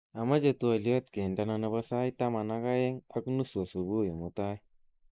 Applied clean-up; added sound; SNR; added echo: neural mask model Resemble Enhance denoiser.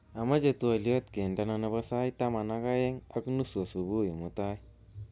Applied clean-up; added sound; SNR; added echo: none; none; none; none.